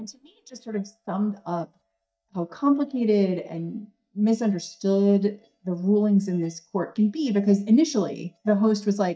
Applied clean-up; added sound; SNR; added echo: neural mask model DeepFilterNet 3.